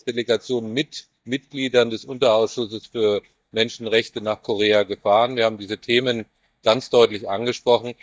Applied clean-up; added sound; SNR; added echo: neural mask model DeepFilterNet 3.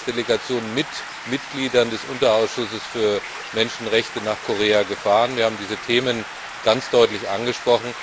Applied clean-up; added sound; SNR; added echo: none; Stream; 12 dB; none.